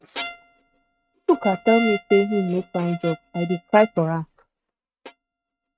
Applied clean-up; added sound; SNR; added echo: neural mask model RNNoise.